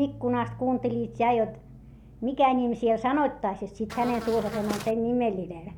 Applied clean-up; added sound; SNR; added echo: none; Buzz; 10 dB; none.